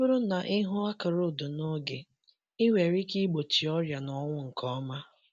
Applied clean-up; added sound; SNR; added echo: none; none; none; none.